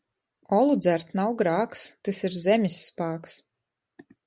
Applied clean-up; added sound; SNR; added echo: none; none; none; none.